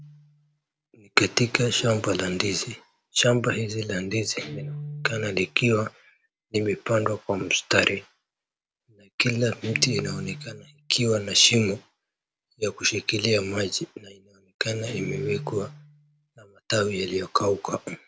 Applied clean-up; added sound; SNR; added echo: none; Guitar; 17 dB; none.